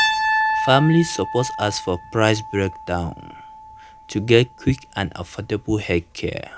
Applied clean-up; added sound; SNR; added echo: none; Piano; 6 dB; none.